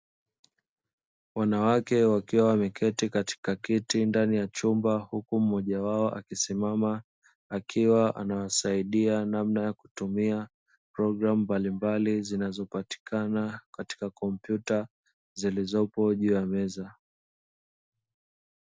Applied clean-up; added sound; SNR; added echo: none; none; none; none.